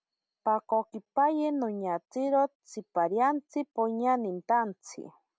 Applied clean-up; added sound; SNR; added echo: none; none; none; none.